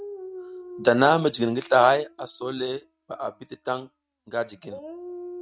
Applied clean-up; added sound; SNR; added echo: neural mask model RNNoise.